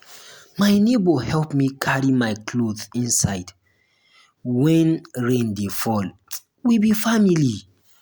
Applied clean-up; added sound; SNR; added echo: none; none; none; none.